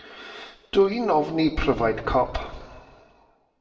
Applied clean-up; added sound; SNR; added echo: none; none; none; reverberation time 1.3 s.